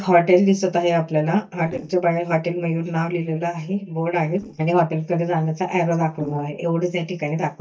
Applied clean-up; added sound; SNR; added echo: neural mask model DeepFilterNet 3.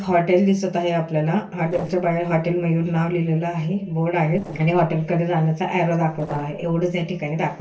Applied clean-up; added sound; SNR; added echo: neural separator model SepFormer DNS4.